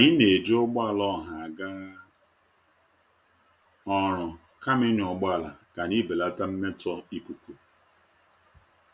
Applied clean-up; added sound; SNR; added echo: none; none; none; none.